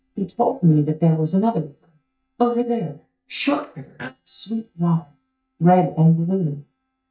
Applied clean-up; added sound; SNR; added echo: neural mask model DeepFilterNet 3.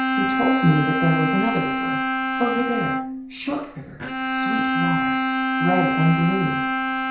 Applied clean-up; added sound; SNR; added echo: none; Bowed string instrument; -2 dB; reverberation time 0.6 s.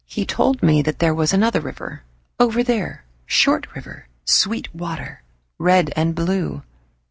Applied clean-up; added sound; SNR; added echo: none; none; none; none.